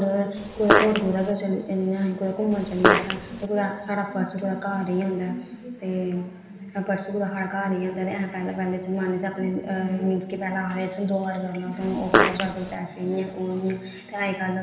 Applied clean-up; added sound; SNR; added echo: none; Fart; -3 dB; reverberation time 1.1 s.